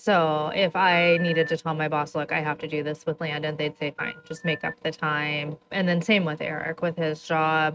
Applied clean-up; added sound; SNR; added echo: neural mask model RNNoise.